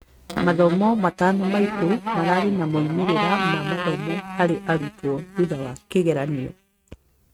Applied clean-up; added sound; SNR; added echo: neural mask model RNNoise.